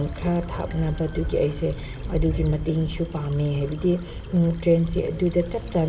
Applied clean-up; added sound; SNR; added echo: none; Stream / Trickle, dribble / Traffic noise, roadway noise; 8 dB; reverberation time 1.7 s.